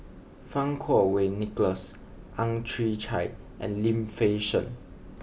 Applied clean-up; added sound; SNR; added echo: none; none; none; none.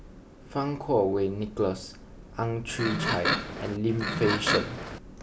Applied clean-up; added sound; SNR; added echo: none; Livestock, farm animals, working animals; 0 dB; none.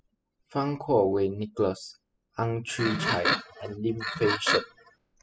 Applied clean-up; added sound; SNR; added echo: classical method spectral subtraction.